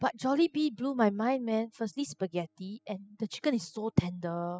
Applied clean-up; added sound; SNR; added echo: classical method spectral subtraction.